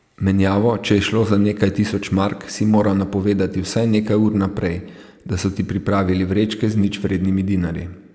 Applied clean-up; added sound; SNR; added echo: none; none; none; none.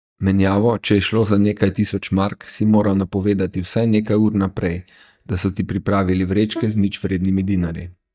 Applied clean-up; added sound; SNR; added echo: neural mask model DeepFilterNet 3.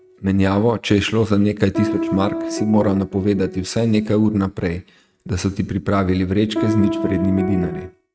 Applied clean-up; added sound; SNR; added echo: neural mask model RNNoise.